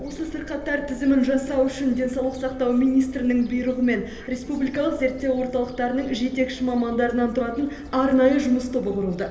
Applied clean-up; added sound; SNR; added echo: none; Fowl; 19 dB; reverberation time 1.4 s.